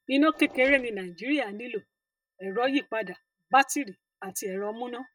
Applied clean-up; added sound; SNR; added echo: neural mask model RNNoise.